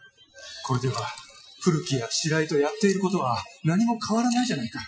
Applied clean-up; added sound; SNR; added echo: classical method Wiener filter.